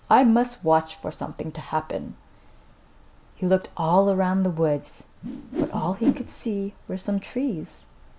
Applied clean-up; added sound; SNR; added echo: none; Whoosh, swoosh, swish; 3 dB; none.